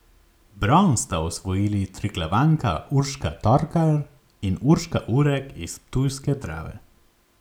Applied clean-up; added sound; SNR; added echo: none; none; none; none.